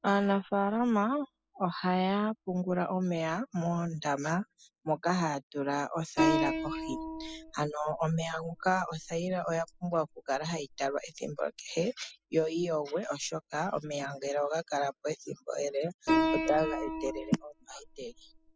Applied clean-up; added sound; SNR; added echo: classical method spectral subtraction.